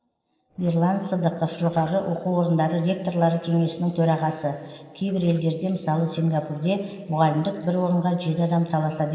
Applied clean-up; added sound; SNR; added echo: neural separator model SepFormer DNS4.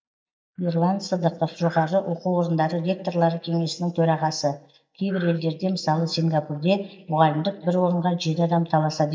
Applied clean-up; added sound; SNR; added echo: neural mask model DeepFilterNet 3.